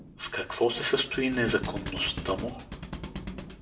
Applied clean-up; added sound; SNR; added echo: none; Thump, thud; 9 dB; reverberation time 0.6 s.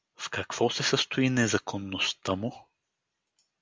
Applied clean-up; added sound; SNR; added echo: none; none; none; none.